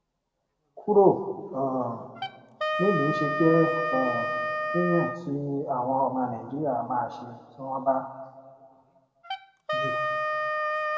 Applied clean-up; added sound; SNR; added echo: none; Wind instrument, woodwind instrument; 4 dB; reverberation time 1.6 s.